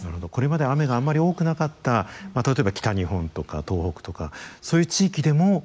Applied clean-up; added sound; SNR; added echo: none; none; none; none.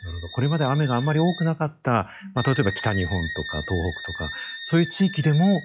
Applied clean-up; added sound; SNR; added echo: classical method log-MMSE.